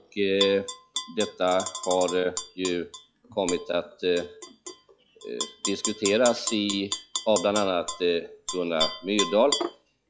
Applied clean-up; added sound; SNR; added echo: classical method log-MMSE.